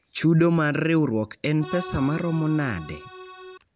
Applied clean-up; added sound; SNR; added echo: none; Accordion; 15 dB; none.